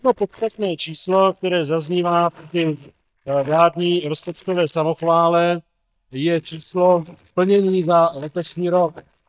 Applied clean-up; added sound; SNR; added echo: neural mask model DeepFilterNet 3.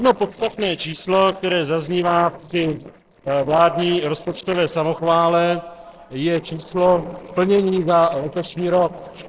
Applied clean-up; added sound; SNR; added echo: neural separator model SepFormer DNS4.